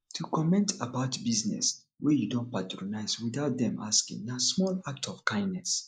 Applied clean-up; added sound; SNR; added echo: neural mask model Resemble Enhance denoiser.